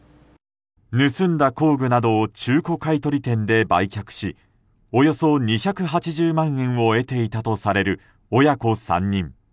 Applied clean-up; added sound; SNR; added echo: none; none; none; none.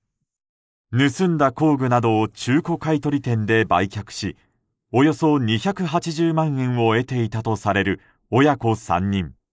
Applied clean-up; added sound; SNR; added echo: neural mask model Resemble Enhance denoiser.